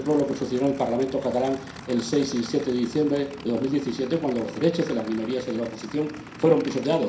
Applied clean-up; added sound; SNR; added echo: none; Idling / Aircraft; 16 dB; reverberation time 0.5 s.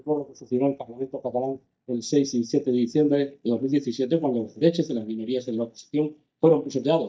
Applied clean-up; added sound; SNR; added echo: neural mask model DeepFilterNet 3.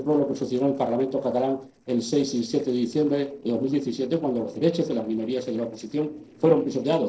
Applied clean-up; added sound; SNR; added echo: neural separator model SepFormer DNS4.